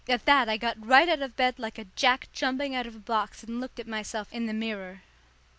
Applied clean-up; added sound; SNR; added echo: none; none; none; none.